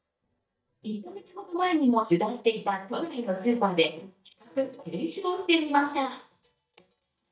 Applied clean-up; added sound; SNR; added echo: neural mask model DeepFilterNet 3.